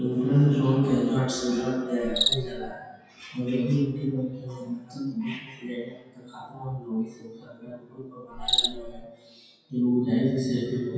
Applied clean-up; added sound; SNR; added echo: classical method WPE with log-MMSE.